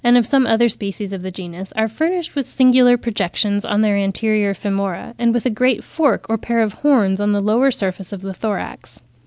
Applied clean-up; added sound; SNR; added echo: none; none; none; none.